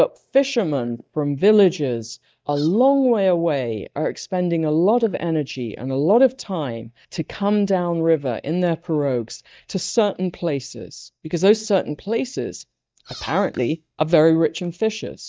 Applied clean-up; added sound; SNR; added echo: neural mask model DeepFilterNet 3.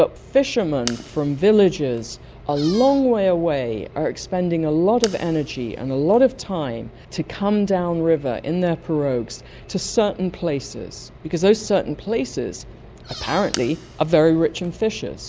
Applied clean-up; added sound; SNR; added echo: none; Squeak + Fire; 16 dB; none.